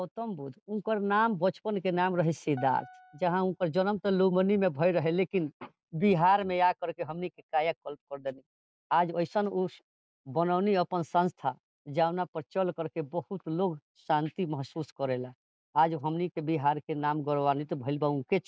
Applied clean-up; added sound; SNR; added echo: none; Piano; 19 dB; none.